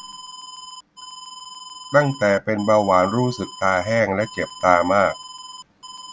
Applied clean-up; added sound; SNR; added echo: none; Alarm; 17 dB; none.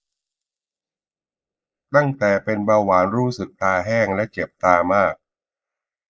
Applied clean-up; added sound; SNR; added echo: neural mask model Resemble Enhance denoiser.